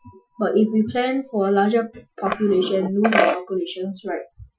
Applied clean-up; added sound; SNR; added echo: classical method Wiener filter.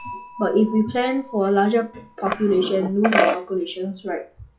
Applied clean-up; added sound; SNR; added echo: classical method log-MMSE.